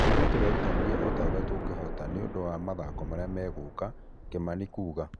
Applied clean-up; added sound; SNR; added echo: none; Explosion; -4 dB; none.